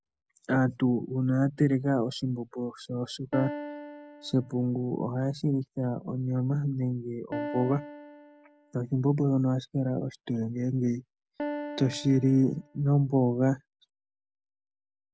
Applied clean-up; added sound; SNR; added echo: none; Piano; 13 dB; none.